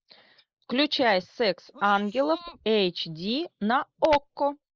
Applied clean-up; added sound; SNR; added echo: neural mask model Resemble Enhance denoiser.